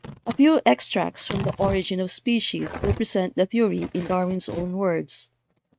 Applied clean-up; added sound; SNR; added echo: neural mask model RNNoise.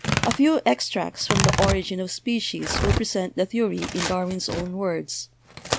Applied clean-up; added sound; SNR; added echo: none; Tearing; 3 dB; none.